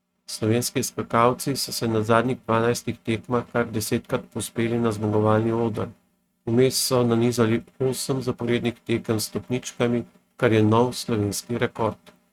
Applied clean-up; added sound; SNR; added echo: neural mask model RNNoise.